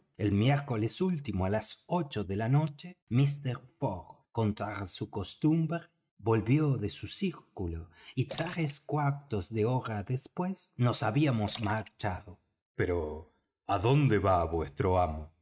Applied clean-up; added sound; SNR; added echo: neural mask model RNNoise.